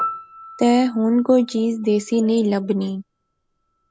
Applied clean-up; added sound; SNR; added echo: none; Piano; 15 dB; none.